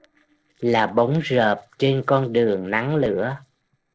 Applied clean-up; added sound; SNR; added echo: neural separator model SepFormer DNS4.